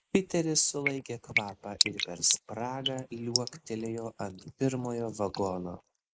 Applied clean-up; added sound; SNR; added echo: neural mask model Resemble Enhance denoiser.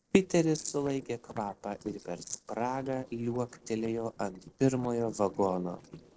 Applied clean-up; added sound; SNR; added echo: neural separator model SepFormer DNS4.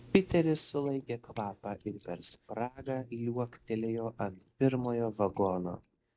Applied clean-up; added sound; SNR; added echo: neural mask model DeepFilterNet 3.